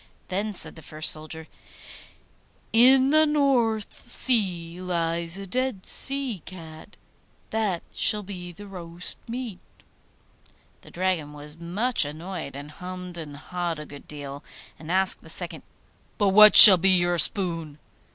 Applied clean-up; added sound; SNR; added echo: none; none; none; none.